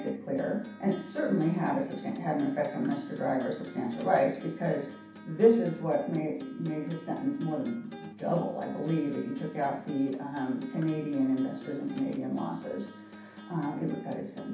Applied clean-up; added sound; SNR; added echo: none; Acoustic guitar; 16 dB; reverberation time 0.6 s.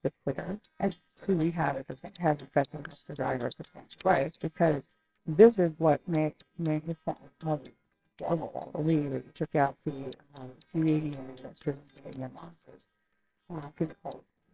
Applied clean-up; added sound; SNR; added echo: neural separator model SepFormer WHAMR!.